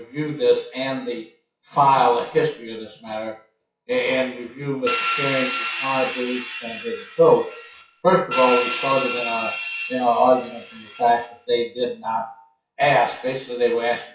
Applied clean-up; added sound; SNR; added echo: classical method WPE with log-MMSE.